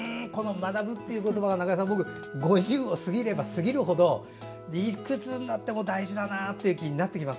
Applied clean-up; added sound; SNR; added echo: none; none; none; none.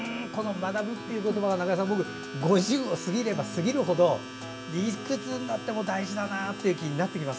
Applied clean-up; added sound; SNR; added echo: none; Domestic sounds, home sounds; 13 dB; none.